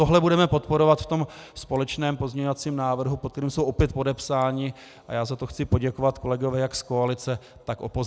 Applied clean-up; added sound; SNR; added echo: none; none; none; none.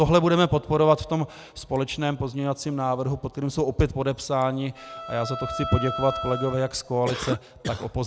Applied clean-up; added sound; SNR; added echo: none; Bowed string instrument + Cough; 8 dB; none.